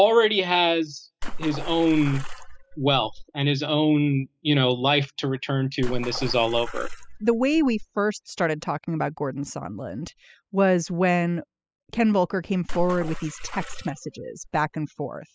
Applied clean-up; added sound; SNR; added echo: classical method spectral subtraction.